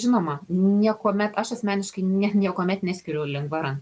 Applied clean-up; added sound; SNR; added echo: none; none; none; none.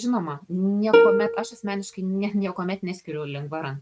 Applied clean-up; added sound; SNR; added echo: neural mask model RNNoise.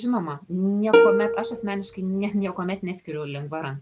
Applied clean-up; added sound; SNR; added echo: none; Plucked string instrument; -4 dB; none.